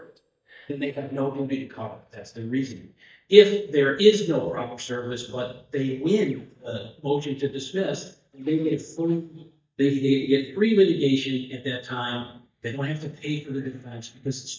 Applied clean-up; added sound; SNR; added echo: neural mask model DeepFilterNet 3.